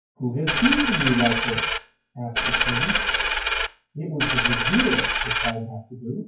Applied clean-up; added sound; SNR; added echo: classical method WPE with log-MMSE.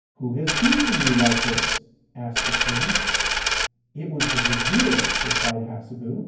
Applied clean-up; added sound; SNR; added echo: none; Coin (dropping); -4 dB; reverberation time 0.9 s.